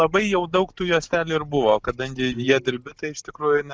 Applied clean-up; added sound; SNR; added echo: neural mask model DeepFilterNet 3.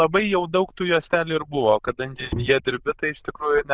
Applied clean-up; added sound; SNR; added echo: neural diffusion model UNIVERSE++.